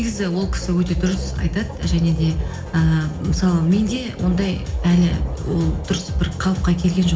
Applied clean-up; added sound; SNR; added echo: none; Subway, metro, underground; 18 dB; reverberation time 0.4 s.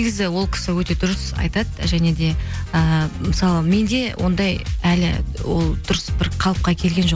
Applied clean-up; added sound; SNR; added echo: none; none; none; none.